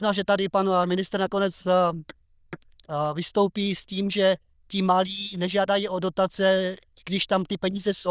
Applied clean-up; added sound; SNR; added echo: neural diffusion model UNIVERSE++.